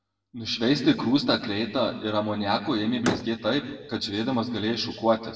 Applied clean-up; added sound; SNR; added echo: none; Slam; 11 dB; reverberation time 1.0 s.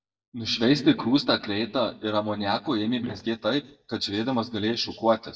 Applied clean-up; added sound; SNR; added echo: neural mask model DeepFilterNet 3.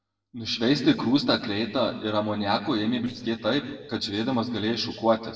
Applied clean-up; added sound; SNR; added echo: neural separator model SepFormer DNS4.